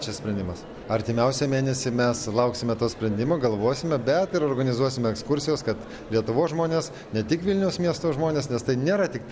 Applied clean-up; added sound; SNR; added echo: none; none; none; none.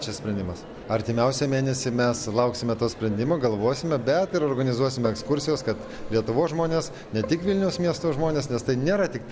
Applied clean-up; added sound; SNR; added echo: none; Keyboard (musical); 14 dB; none.